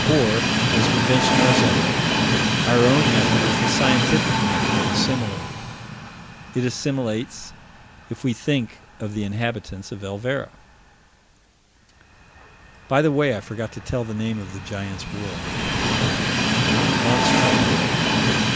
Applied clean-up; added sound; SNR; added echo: none; Train; -3 dB; none.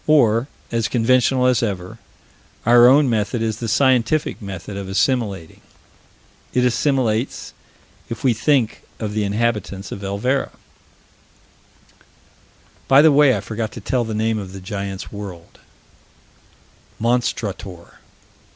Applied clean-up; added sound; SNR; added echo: none; none; none; none.